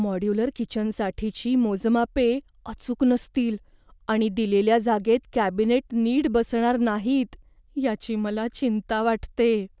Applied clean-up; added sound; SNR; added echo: none; none; none; none.